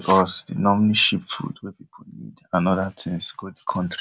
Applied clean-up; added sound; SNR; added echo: none; none; none; none.